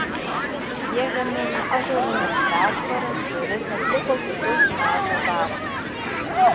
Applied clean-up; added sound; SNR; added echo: none; Human group actions; -5 dB; none.